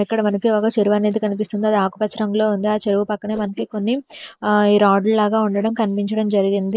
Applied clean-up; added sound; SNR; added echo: neural mask model Resemble Enhance denoiser.